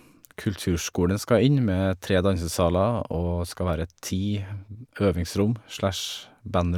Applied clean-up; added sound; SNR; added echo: none; none; none; none.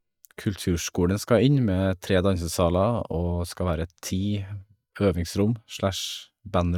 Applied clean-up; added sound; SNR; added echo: neural mask model DeepFilterNet 3.